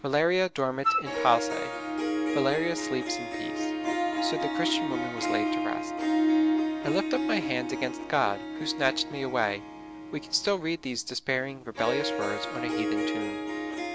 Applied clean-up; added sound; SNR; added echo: none; Harp + Wind instrument, woodwind instrument; 0 dB; none.